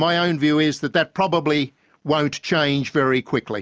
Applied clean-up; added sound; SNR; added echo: none; none; none; none.